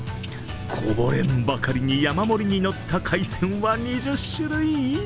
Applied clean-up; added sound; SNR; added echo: none; Piano + Clock; 14 dB; none.